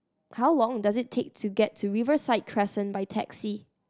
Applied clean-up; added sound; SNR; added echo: none; none; none; none.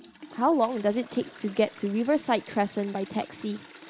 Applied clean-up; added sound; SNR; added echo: none; Toilet flush; 20 dB; none.